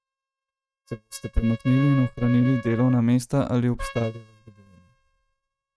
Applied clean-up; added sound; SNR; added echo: neural mask model RNNoise.